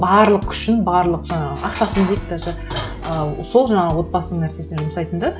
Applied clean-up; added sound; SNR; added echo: none; Dishes, pots, and pans; 15 dB; none.